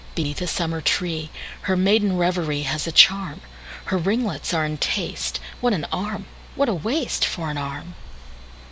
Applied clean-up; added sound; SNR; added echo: none; none; none; none.